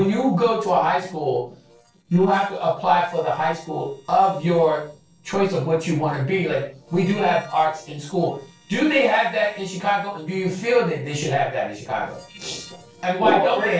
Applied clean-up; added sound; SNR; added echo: neural separator model SepFormer DNS4.